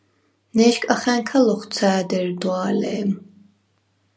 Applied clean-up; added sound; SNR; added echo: none; none; none; none.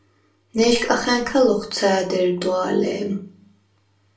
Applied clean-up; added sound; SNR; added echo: none; Squeak; 16 dB; reverberation time 0.3 s.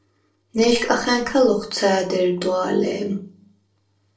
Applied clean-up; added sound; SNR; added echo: neural separator model SepFormer DNS4.